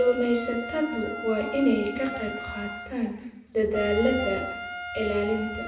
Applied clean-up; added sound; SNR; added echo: none; Trumpet; 9 dB; reverberation time 1.0 s.